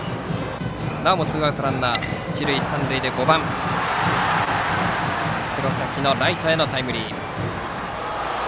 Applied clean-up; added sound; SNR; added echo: none; none; none; none.